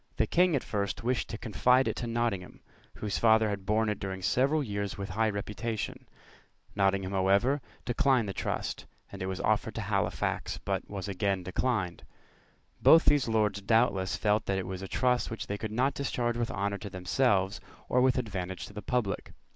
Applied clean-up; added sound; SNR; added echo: none; none; none; none.